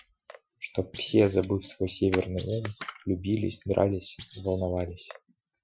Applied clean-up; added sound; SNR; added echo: classical method Wiener filter.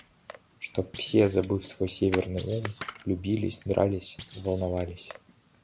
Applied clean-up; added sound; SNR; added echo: none; Camera + Thump, thud; 14 dB; none.